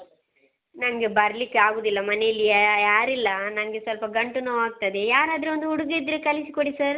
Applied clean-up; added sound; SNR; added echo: none; none; none; none.